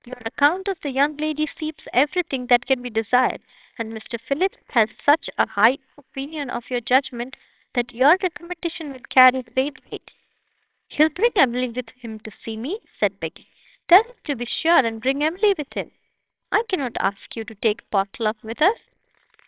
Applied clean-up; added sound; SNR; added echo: neural separator model SepFormer WHAMR!.